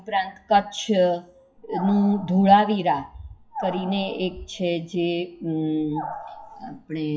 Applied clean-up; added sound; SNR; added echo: classical method WPE with log-MMSE.